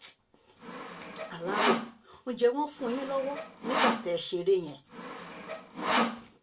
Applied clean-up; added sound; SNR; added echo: none; Sawing; 1 dB; reverberation time 0.2 s.